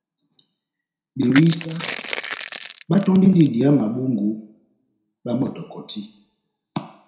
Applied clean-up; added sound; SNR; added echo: none; Crushing; 11 dB; reverberation time 0.6 s.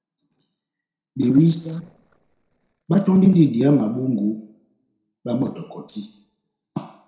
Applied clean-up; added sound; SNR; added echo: neural separator model SepFormer DNS4.